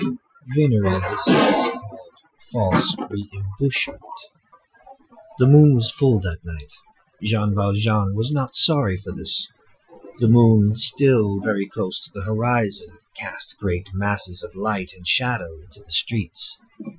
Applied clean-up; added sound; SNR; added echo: classical method Wiener filter.